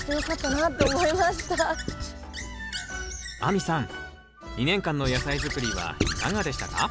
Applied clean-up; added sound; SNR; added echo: none; Squeak / Writing; 5 dB; none.